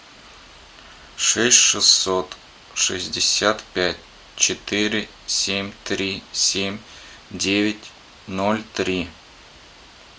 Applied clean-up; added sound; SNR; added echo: none; none; none; none.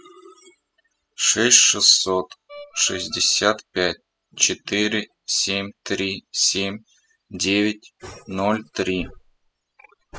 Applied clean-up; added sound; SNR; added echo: classical method spectral subtraction.